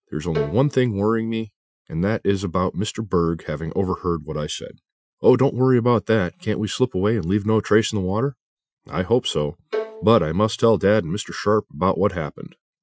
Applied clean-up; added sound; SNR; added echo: classical method Wiener filter.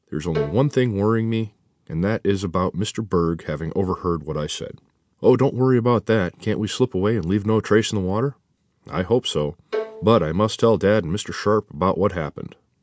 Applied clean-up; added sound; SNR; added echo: none; Bowed string instrument; 11 dB; none.